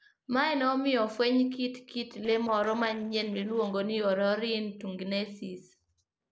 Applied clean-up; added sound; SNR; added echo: neural separator model SepFormer DNS4.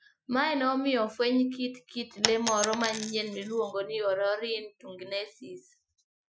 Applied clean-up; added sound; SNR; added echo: classical method Wiener filter.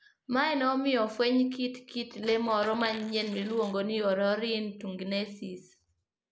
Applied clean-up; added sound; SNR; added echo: neural mask model Resemble Enhance denoiser.